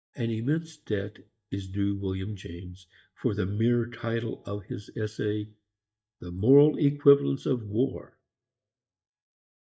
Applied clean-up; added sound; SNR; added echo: neural mask model DeepFilterNet 3.